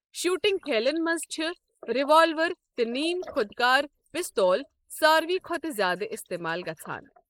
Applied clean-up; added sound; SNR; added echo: neural mask model Resemble Enhance denoiser.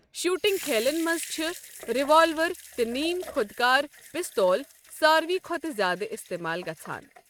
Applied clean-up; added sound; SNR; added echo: neural mask model RNNoise.